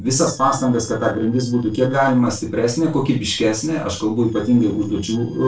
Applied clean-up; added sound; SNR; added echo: neural separator model SepFormer DNS4.